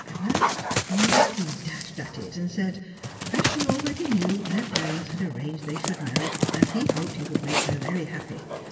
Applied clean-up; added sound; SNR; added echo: none; Dog; -2 dB; reverberation time 2.4 s.